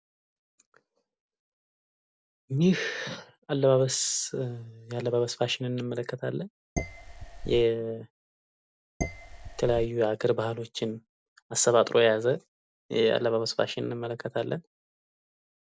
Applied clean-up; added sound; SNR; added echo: none; Dishes, pots, and pans; 6 dB; none.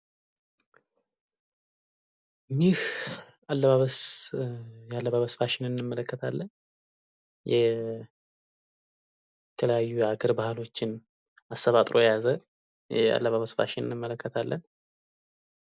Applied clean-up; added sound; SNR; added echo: none; none; none; none.